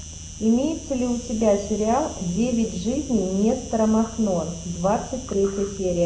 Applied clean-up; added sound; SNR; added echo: none; Insect; 17 dB; none.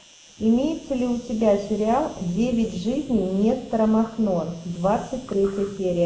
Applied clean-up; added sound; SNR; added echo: neural mask model Resemble Enhance denoiser.